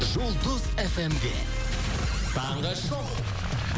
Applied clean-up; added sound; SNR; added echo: none; none; none; none.